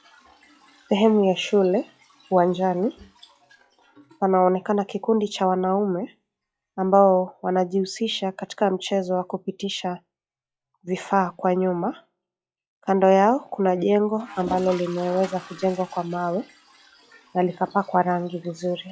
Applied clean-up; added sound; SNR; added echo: classical method log-MMSE.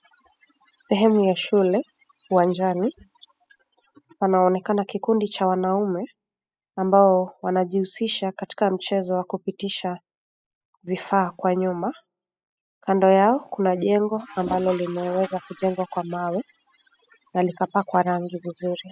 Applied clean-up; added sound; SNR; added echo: classical method spectral subtraction.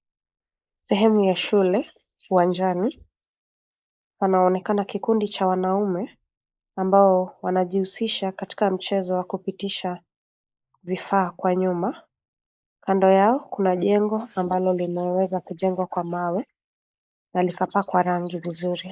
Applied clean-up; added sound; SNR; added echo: neural mask model Resemble Enhance denoiser.